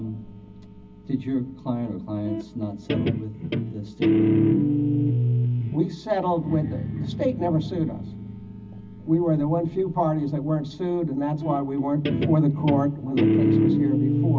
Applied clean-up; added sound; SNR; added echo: none; Guitar; -1 dB; reverberation time 0.4 s.